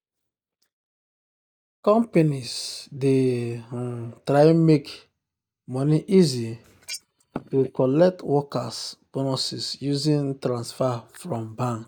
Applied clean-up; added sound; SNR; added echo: neural mask model DeepFilterNet 3.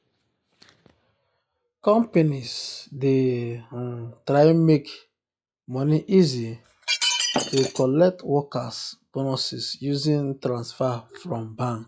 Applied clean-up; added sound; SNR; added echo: classical method log-MMSE.